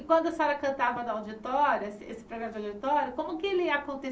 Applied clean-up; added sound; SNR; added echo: none; none; none; none.